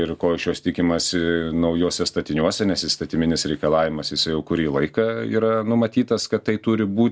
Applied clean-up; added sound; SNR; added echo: none; none; none; none.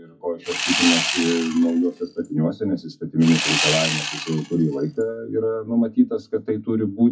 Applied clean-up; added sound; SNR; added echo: classical method WPE with log-MMSE.